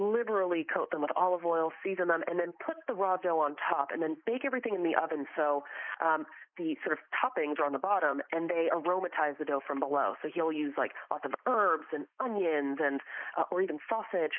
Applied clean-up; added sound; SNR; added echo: neural mask model Resemble Enhance denoiser.